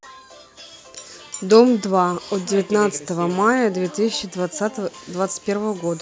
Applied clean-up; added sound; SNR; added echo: none; none; none; none.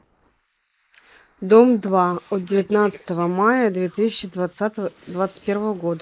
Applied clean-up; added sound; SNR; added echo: neural mask model Resemble Enhance denoiser.